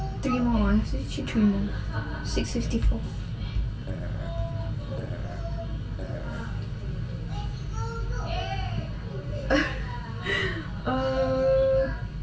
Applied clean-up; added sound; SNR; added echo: none; Burping, eructation; 16 dB; reverberation time 0.1 s.